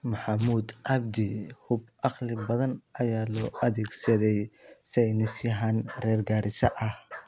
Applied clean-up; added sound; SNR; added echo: none; Bark + Tearing; 20 dB; none.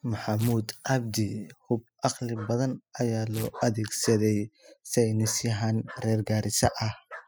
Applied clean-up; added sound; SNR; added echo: classical method spectral subtraction.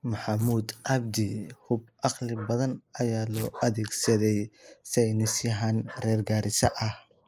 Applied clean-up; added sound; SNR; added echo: neural mask model Resemble Enhance denoiser.